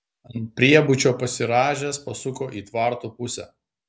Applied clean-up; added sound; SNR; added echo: none; none; none; none.